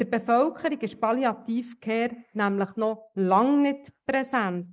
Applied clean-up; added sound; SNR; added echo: neural mask model Resemble Enhance denoiser.